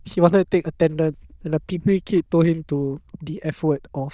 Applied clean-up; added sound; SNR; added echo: neural diffusion model UNIVERSE++.